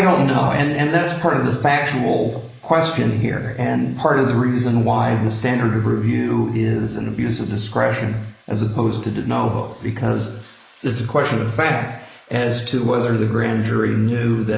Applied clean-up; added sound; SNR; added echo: neural mask model Resemble Enhance denoiser.